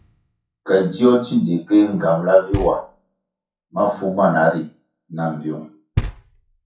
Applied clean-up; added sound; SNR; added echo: classical method WPE with log-MMSE.